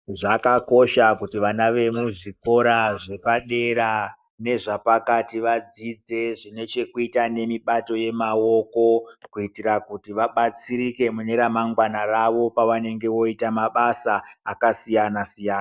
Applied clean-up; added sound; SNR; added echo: neural mask model Resemble Enhance denoiser.